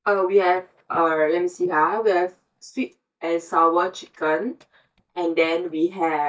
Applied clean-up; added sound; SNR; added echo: neural mask model DeepFilterNet 3.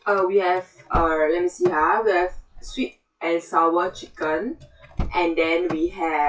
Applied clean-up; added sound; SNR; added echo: classical method WPE with log-MMSE.